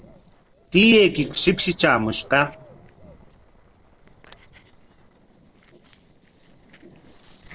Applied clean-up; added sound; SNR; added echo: neural separator model SepFormer DNS4.